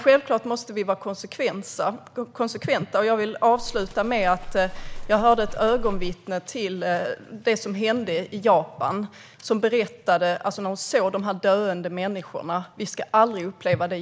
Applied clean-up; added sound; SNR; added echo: none; Livestock, farm animals, working animals; 7 dB; none.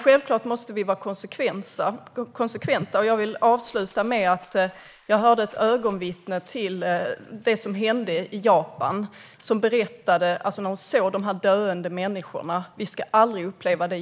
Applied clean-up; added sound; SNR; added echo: neural mask model Resemble Enhance denoiser.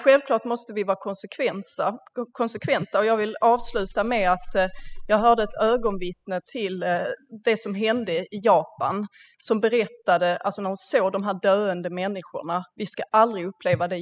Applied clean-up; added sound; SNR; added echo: classical method spectral subtraction.